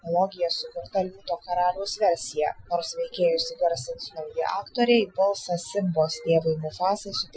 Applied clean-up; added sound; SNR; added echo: classical method Wiener filter.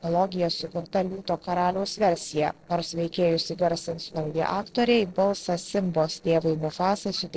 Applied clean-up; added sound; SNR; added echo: neural separator model SepFormer DNS4.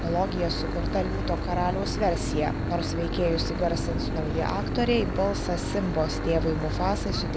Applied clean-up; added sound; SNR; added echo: none; Engine / Boat, Water vehicle; 0 dB; none.